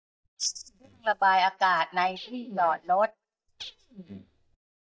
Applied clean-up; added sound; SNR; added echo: neural mask model DeepFilterNet 3.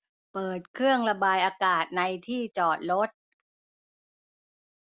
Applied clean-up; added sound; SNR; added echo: none; none; none; none.